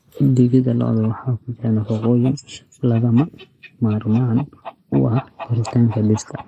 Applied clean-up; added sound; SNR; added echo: neural mask model Resemble Enhance denoiser.